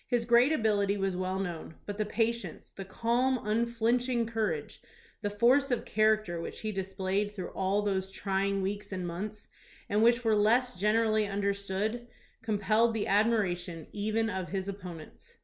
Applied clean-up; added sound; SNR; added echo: none; none; none; none.